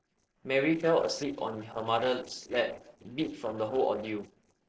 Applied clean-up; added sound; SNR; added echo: neural separator model SepFormer DNS4.